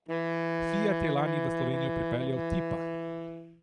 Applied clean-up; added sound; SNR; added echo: neural mask model RNNoise.